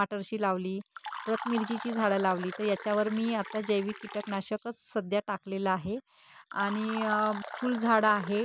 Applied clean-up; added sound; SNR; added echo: none; Fill (with liquid); 12 dB; none.